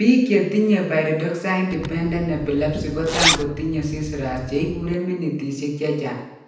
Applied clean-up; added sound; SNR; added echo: none; Zipper (clothing); 5 dB; reverberation time 0.9 s.